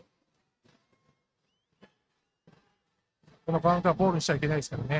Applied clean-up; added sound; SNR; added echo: neural mask model RNNoise.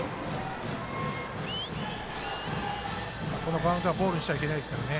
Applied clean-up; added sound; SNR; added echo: none; Mechanisms; 19 dB; none.